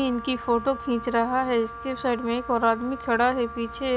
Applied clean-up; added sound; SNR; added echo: none; Wind instrument, woodwind instrument; 13 dB; none.